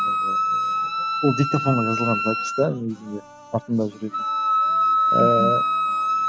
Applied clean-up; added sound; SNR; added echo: none; Wind instrument, woodwind instrument; -3 dB; none.